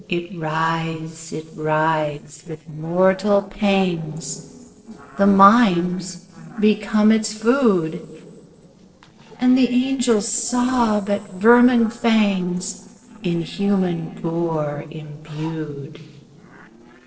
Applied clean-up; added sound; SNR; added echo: neural separator model SepFormer DNS4.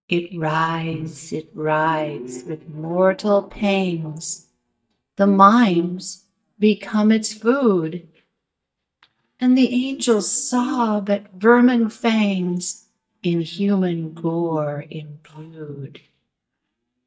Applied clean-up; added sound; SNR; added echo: neural mask model DeepFilterNet 3.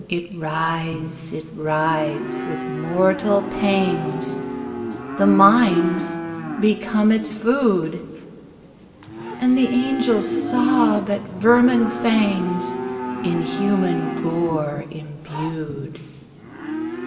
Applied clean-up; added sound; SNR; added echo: none; Livestock, farm animals, working animals; 6 dB; reverberation time 2.2 s.